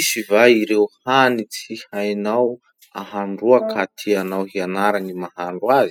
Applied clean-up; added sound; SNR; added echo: classical method spectral subtraction.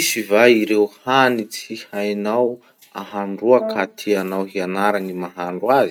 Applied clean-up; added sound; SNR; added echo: none; Brass instrument; 14 dB; none.